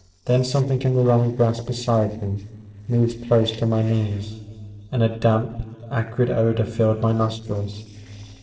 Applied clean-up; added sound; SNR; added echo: neural separator model SepFormer DNS4.